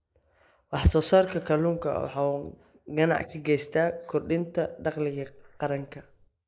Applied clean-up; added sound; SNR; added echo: neural mask model Resemble Enhance denoiser.